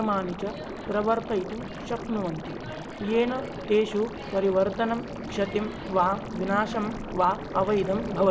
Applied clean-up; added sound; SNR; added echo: none; Liquid; 11 dB; reverberation time 0.4 s.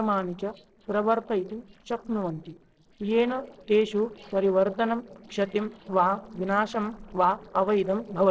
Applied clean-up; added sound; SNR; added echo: neural separator model SepFormer DNS4.